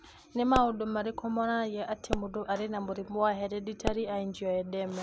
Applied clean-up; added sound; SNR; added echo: none; Explosion; 9 dB; none.